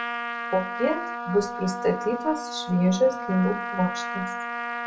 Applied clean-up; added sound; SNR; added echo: none; Trumpet; 5 dB; reverberation time 0.2 s.